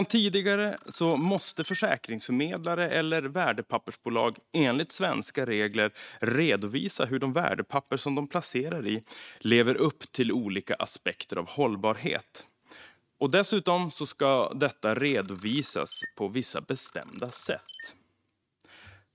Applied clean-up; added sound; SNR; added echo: neural mask model RNNoise.